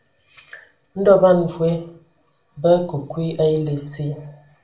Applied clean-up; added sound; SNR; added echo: none; none; none; reverberation time 0.4 s.